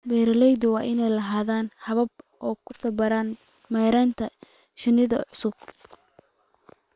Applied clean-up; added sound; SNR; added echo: neural separator model SepFormer WHAM!.